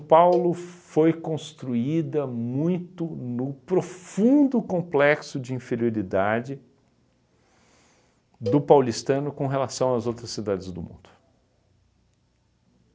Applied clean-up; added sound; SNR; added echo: none; Cowbell; 13 dB; none.